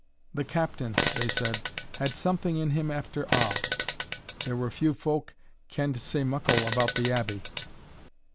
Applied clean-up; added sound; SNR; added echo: none; Fart; 0 dB; none.